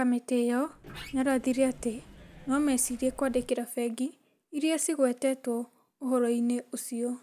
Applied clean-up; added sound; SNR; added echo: none; Sliding door; 19 dB; none.